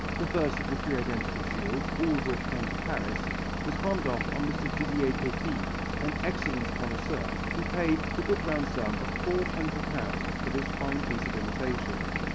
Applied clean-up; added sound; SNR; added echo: none; Engine / Vehicle; -2 dB; none.